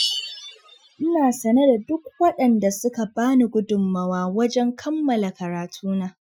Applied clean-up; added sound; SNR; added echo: classical method Wiener filter.